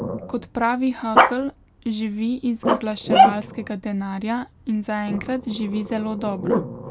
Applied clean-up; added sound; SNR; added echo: none; Growling; -2 dB; none.